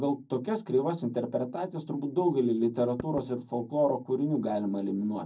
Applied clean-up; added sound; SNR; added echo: neural separator model SepFormer DNS4.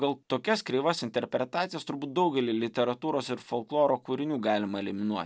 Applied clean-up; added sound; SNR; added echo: none; none; none; none.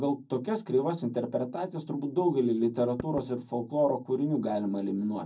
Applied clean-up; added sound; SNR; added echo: none; Knock / Wood; 14 dB; reverberation time 0.4 s.